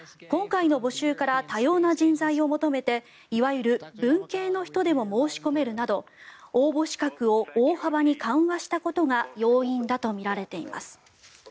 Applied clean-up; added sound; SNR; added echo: none; none; none; none.